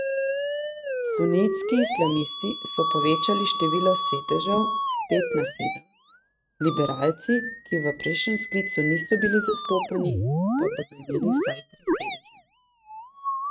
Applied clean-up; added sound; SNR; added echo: neural mask model RNNoise.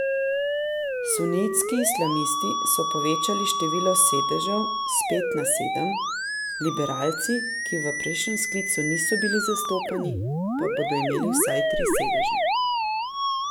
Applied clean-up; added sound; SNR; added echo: none; Musical instrument; -2 dB; none.